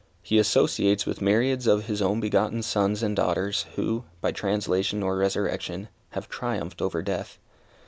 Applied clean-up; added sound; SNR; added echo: none; none; none; none.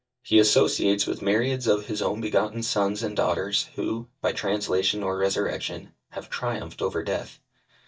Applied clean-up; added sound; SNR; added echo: neural mask model DeepFilterNet 3.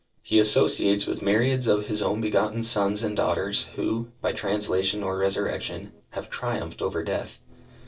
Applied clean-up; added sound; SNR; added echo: neural separator model SepFormer DNS4.